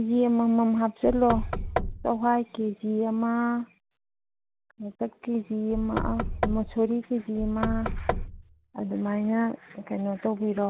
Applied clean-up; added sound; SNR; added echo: none; Knock / Wood; 5 dB; none.